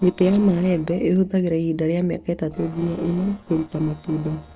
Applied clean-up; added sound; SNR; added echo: neural separator model SepFormer DNS4.